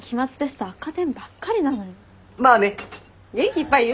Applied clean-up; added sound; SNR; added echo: none; none; none; none.